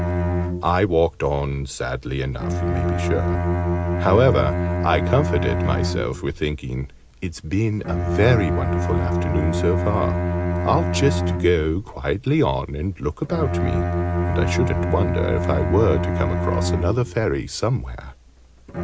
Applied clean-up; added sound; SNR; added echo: none; Bowed string instrument; 1 dB; none.